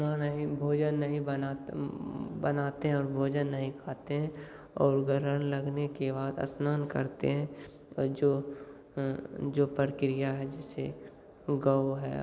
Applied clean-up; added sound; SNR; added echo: none; none; none; none.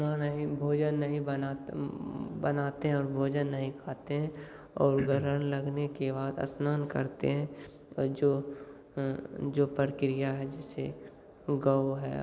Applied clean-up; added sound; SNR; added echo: none; Cough; 8 dB; none.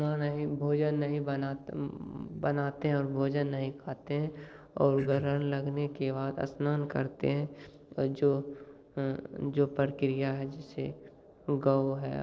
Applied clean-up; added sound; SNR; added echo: neural separator model SepFormer DNS4.